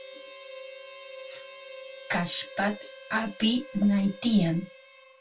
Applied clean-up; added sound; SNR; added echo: none; Harmonica; 15 dB; reverberation time 0.1 s.